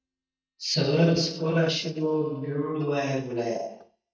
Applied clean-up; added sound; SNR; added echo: neural mask model DeepFilterNet 3.